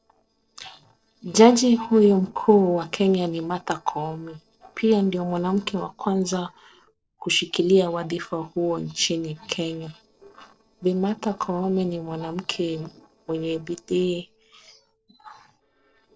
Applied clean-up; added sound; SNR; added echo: neural separator model SepFormer DNS4.